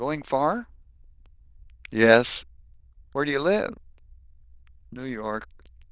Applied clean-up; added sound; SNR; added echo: neural diffusion model UNIVERSE++.